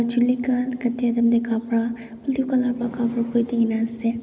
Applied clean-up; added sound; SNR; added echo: none; none; none; none.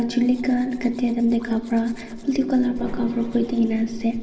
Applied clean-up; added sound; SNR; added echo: none; Domestic sounds, home sounds; 15 dB; reverberation time 1.4 s.